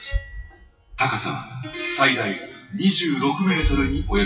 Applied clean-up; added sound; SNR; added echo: classical method WPE with log-MMSE.